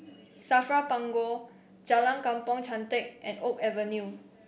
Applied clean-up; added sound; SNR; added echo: none; none; none; none.